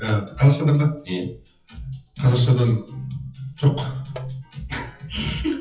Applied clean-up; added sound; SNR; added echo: classical method WPE with log-MMSE.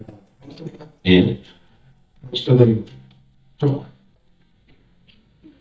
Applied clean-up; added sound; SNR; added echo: neural mask model DeepFilterNet 3.